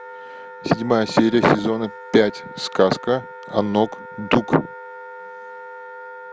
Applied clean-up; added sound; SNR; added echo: none; Wind instrument, woodwind instrument; 15 dB; none.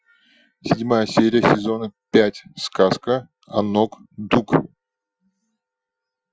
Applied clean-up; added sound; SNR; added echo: classical method Wiener filter.